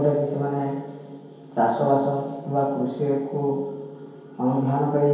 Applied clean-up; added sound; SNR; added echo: none; none; none; reverberation time 1.0 s.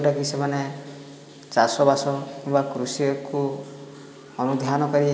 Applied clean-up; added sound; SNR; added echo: none; none; none; none.